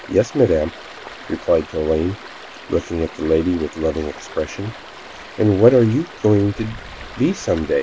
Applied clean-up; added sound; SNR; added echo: none; Stream; 17 dB; none.